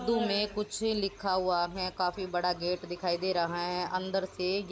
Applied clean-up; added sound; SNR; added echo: none; none; none; none.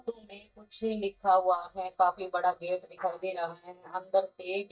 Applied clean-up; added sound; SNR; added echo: neural mask model DeepFilterNet 3.